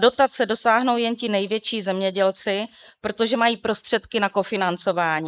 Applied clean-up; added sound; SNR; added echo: neural mask model Resemble Enhance denoiser.